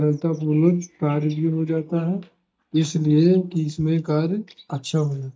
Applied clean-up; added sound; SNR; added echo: neural mask model DeepFilterNet 3.